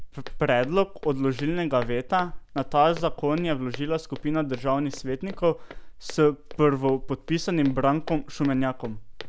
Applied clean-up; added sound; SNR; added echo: none; Walk, footsteps; 10 dB; none.